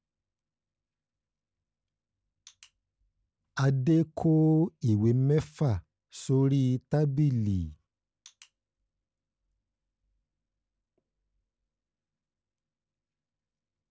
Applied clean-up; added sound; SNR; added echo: none; none; none; none.